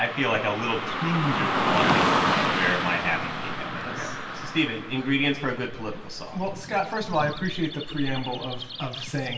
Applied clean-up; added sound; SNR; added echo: none; Car passing by / Traffic noise, roadway noise; 1 dB; reverberation time 0.9 s.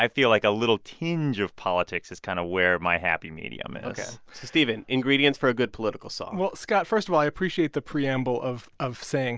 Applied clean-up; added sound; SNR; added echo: none; none; none; none.